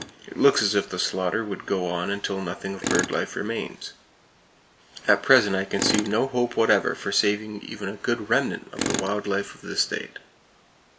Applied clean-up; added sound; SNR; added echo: none; Tools; 11 dB; none.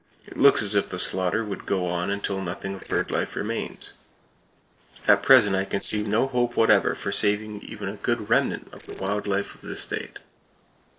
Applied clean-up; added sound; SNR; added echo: neural separator model SepFormer DNS4.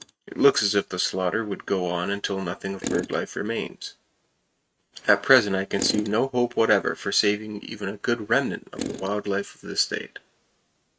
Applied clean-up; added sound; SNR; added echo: neural mask model RNNoise.